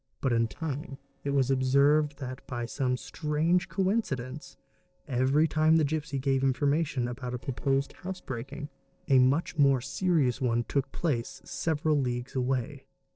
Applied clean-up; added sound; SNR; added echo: neural separator model SepFormer DNS4.